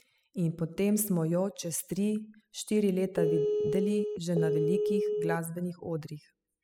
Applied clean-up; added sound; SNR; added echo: classical method spectral subtraction.